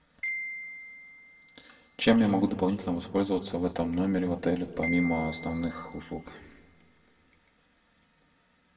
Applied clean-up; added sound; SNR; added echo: none; Marimba, xylophone; 12 dB; reverberation time 1.2 s.